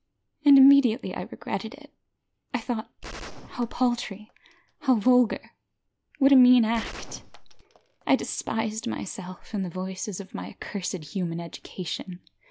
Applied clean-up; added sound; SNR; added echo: none; Gunshot, gunfire; 17 dB; none.